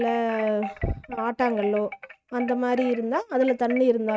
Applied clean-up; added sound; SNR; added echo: neural mask model RNNoise.